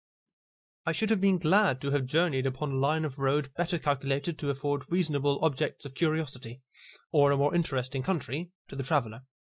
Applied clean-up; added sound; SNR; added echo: neural mask model DeepFilterNet 3.